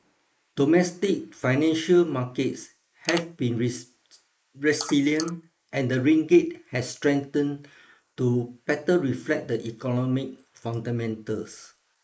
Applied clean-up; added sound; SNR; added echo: neural mask model Resemble Enhance denoiser.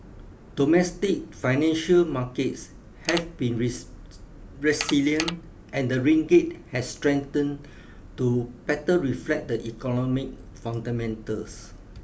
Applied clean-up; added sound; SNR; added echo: none; Mechanisms; 7 dB; none.